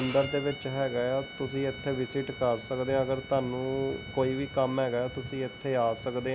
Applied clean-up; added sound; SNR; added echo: none; Bowed string instrument; 15 dB; none.